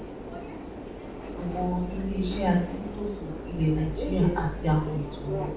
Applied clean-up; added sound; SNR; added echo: none; Subway, metro, underground; 7 dB; reverberation time 0.5 s.